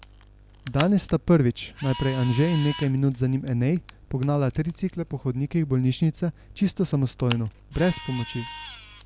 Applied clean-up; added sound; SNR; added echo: none; Camera; 17 dB; none.